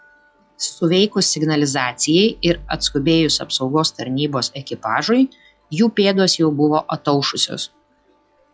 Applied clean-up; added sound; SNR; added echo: classical method log-MMSE.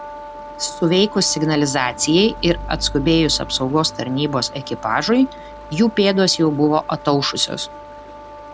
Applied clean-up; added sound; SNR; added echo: none; Brass instrument + Stream; 14 dB; none.